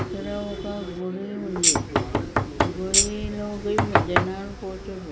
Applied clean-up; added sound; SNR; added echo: none; Knock + Tambourine; -5 dB; none.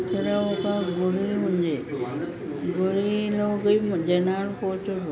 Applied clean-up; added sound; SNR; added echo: none; none; none; none.